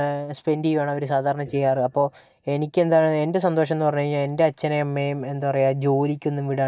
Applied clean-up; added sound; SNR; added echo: neural mask model DeepFilterNet 3.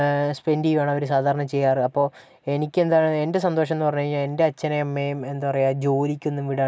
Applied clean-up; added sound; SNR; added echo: none; none; none; none.